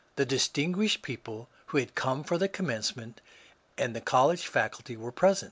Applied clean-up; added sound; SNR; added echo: none; none; none; none.